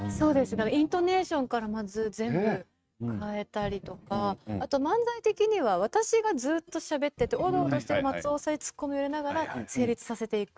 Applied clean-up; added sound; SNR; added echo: neural mask model RNNoise.